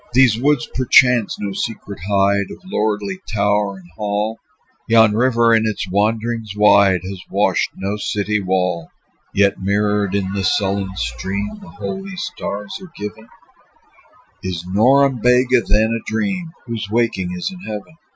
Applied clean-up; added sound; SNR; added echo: classical method Wiener filter.